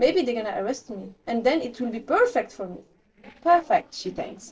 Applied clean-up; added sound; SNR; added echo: neural separator model SepFormer DNS4.